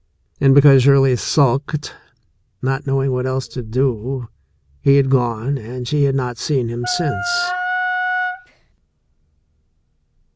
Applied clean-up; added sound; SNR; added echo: none; Wind instrument, woodwind instrument; 3 dB; none.